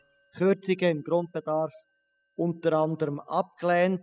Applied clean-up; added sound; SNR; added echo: classical method spectral subtraction.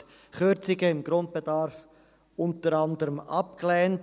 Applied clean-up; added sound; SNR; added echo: none; none; none; none.